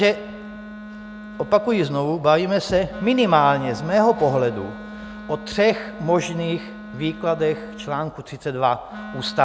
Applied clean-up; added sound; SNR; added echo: none; Wind instrument, woodwind instrument; 15 dB; none.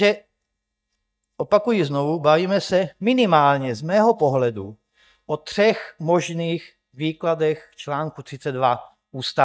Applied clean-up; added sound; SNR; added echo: neural mask model DeepFilterNet 3.